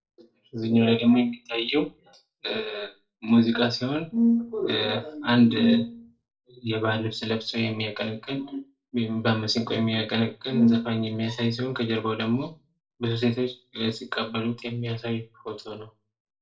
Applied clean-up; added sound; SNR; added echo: neural separator model SepFormer DNS4.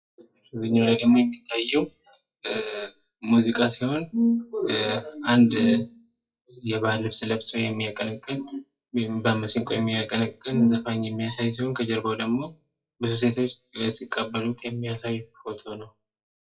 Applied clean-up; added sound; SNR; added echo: classical method WPE with log-MMSE.